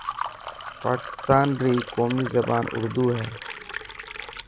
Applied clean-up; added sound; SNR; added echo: none; Liquid; 10 dB; none.